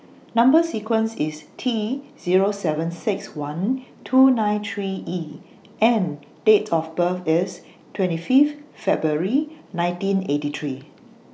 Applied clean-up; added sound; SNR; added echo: none; none; none; none.